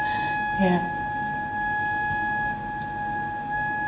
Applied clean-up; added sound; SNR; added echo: none; Wind instrument, woodwind instrument; -4 dB; reverberation time 0.8 s.